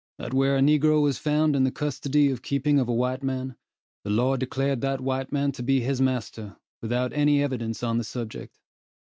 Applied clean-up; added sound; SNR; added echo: none; none; none; none.